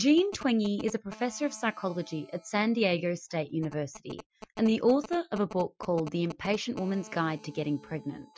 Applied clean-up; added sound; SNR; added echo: classical method Wiener filter.